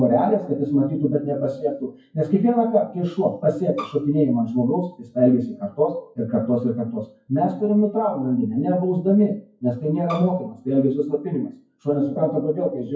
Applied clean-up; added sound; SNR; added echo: classical method WPE with log-MMSE.